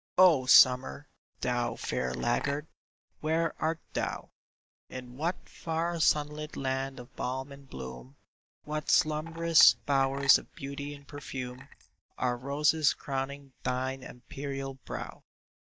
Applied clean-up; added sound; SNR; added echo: neural mask model DeepFilterNet 3.